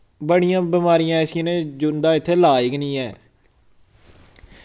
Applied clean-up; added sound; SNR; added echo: none; none; none; none.